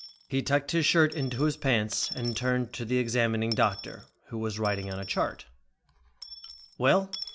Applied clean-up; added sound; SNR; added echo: none; Coin (dropping) / Dishes, pots, and pans; 16 dB; none.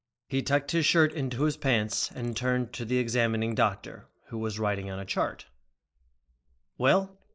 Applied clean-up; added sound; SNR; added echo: neural mask model Resemble Enhance denoiser.